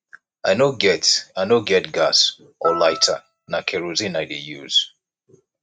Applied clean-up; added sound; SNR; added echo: neural mask model RNNoise.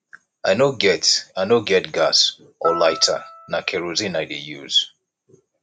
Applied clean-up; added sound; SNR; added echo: none; Piano; 10 dB; none.